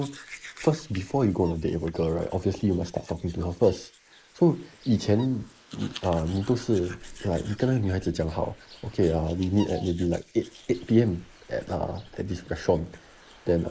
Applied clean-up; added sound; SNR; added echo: neural mask model Resemble Enhance denoiser.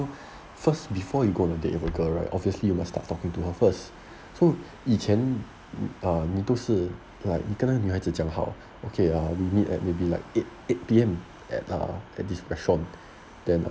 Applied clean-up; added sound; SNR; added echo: none; none; none; none.